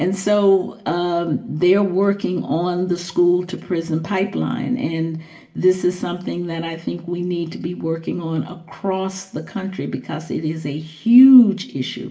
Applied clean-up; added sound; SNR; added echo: none; none; none; reverberation time 0.5 s.